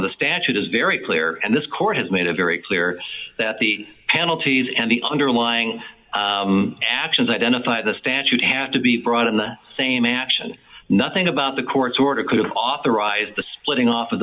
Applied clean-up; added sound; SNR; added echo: none; none; none; none.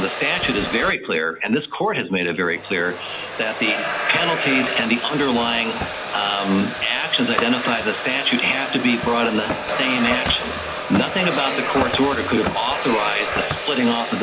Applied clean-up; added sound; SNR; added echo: none; Domestic sounds, home sounds; 4 dB; none.